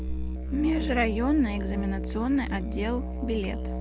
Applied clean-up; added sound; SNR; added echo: none; Musical instrument; 3 dB; none.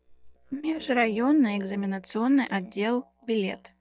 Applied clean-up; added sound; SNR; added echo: neural mask model DeepFilterNet 3.